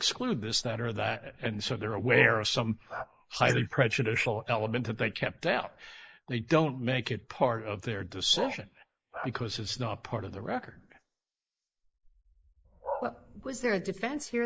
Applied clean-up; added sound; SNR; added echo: neural mask model Resemble Enhance denoiser.